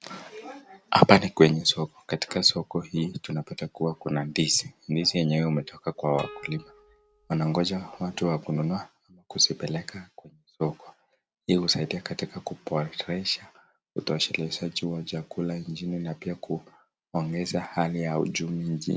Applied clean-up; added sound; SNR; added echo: none; Plucked string instrument; 19 dB; none.